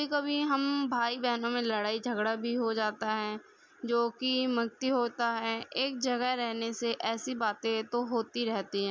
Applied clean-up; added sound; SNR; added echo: none; none; none; none.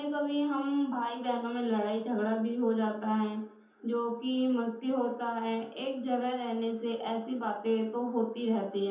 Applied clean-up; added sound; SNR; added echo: none; none; none; reverberation time 0.6 s.